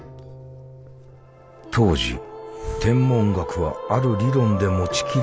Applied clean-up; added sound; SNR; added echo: none; Hiss + Bowed string instrument; 19 dB; none.